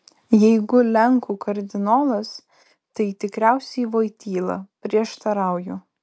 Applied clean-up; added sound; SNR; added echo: none; none; none; none.